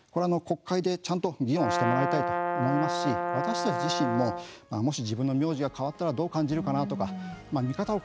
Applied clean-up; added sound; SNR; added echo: none; Brass instrument; 1 dB; none.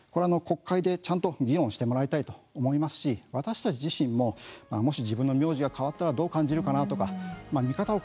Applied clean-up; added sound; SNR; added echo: none; none; none; none.